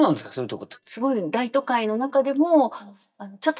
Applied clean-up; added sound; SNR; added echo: neural mask model DeepFilterNet 3.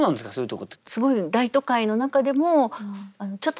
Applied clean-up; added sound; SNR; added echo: none; none; none; none.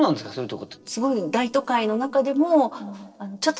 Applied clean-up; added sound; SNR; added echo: neural separator model SepFormer DNS4.